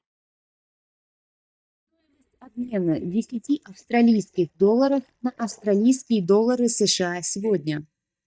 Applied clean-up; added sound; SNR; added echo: neural mask model DeepFilterNet 3.